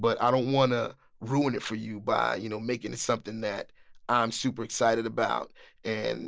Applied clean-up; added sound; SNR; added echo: none; none; none; none.